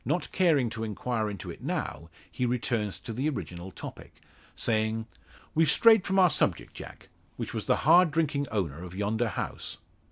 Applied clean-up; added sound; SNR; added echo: none; none; none; none.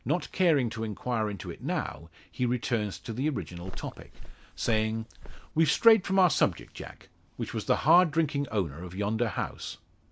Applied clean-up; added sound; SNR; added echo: none; Walk, footsteps; 7 dB; none.